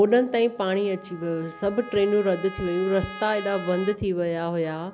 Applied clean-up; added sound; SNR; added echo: none; Trumpet; 17 dB; none.